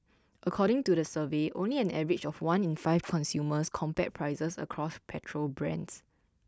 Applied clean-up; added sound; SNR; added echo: none; none; none; none.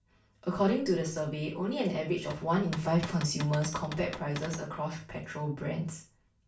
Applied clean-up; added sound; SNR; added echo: none; Cupboard open or close / Door; 12 dB; reverberation time 0.3 s.